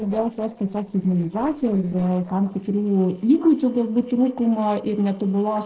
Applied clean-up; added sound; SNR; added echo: neural separator model SepFormer DNS4.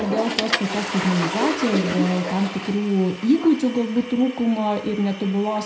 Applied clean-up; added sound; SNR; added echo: none; Toilet flush / Water; 7 dB; reverberation time 0.5 s.